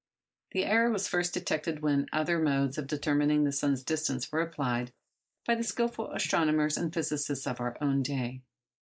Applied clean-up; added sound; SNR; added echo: neural mask model Resemble Enhance denoiser.